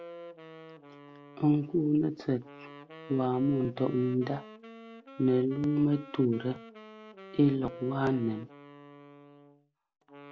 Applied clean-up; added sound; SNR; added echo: none; Wind instrument, woodwind instrument; 17 dB; none.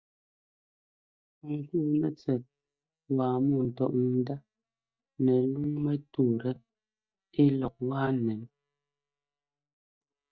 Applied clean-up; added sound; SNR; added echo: neural mask model DeepFilterNet 3.